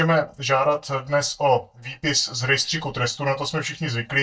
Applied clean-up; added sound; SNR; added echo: neural mask model DeepFilterNet 3.